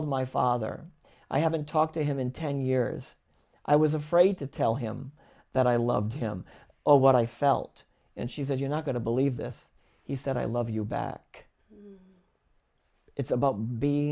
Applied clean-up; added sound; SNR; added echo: none; none; none; none.